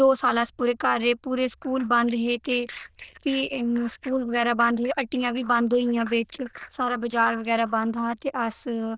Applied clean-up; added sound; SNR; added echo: neural diffusion model UNIVERSE++.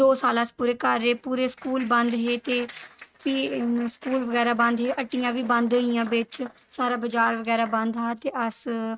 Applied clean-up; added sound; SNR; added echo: neural mask model RNNoise.